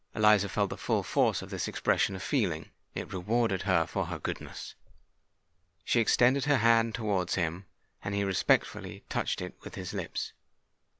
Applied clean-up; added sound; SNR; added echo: none; none; none; none.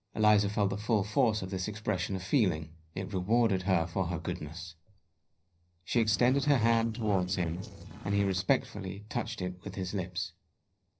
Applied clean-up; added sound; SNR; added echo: neural separator model SepFormer DNS4.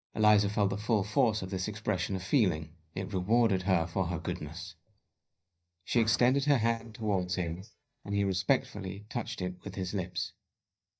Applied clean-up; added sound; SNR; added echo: neural mask model DeepFilterNet 3.